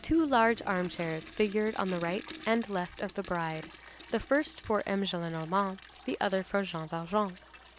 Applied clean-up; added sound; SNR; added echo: none; Toilet flush; 18 dB; none.